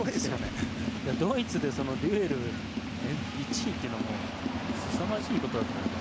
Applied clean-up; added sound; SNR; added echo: none; Bass drum; 19 dB; none.